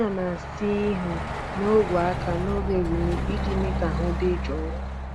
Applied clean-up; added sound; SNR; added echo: none; Truck; 2 dB; none.